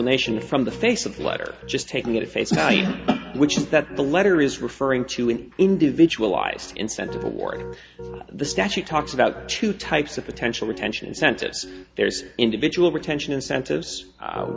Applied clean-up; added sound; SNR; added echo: none; Piano; 17 dB; none.